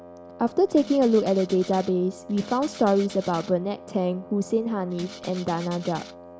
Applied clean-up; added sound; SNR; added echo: none; Wind instrument, woodwind instrument + Rattle (instrument); 17 dB; none.